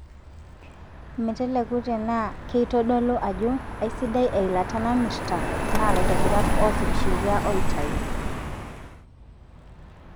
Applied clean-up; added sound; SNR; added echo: none; Car passing by; -1 dB; none.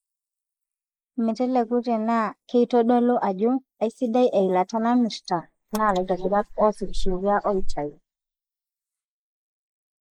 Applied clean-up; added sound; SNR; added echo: neural mask model Resemble Enhance denoiser.